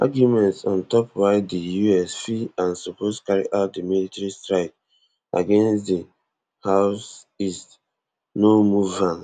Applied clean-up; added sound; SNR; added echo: none; none; none; none.